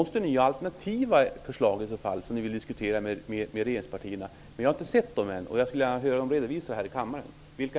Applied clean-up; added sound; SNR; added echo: none; none; none; none.